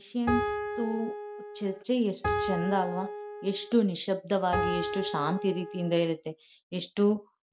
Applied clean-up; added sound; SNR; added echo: none; Piano; 3 dB; none.